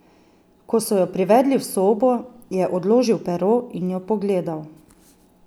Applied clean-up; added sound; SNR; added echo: none; none; none; none.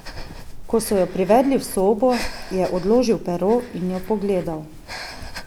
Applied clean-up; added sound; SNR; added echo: none; Breathing; 13 dB; none.